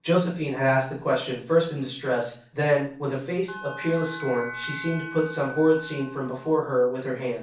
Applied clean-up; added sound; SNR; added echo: none; Bell; 13 dB; reverberation time 0.6 s.